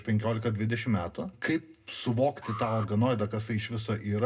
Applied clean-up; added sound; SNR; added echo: none; Alarm; 15 dB; reverberation time 0.2 s.